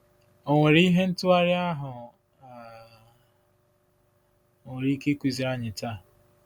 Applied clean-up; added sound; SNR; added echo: none; none; none; none.